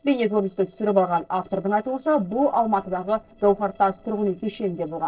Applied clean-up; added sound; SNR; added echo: neural separator model SepFormer DNS4.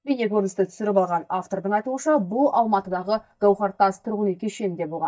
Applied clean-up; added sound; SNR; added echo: neural mask model DeepFilterNet 3.